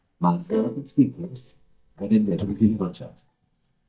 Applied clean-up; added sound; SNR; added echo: neural mask model DeepFilterNet 3.